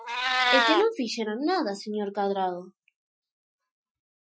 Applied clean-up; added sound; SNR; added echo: classical method Wiener filter.